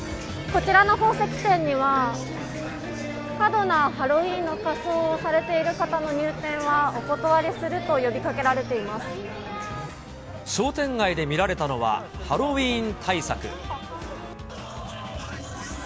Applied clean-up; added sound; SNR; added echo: none; none; none; none.